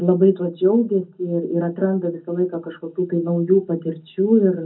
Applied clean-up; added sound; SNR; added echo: none; none; none; reverberation time 0.4 s.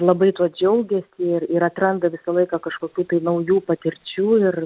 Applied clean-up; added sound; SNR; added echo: none; none; none; none.